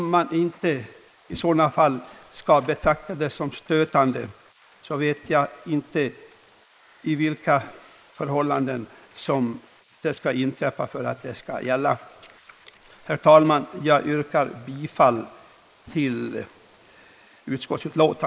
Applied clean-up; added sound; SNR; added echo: neural mask model Resemble Enhance denoiser.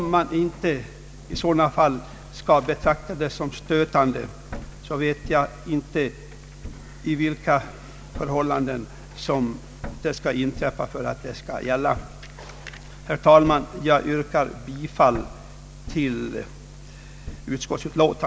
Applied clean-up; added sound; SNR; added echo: none; Thump, thud; 19 dB; none.